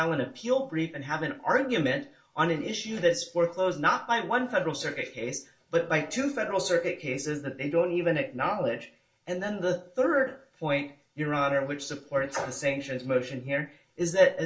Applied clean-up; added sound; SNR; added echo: none; none; none; reverberation time 0.2 s.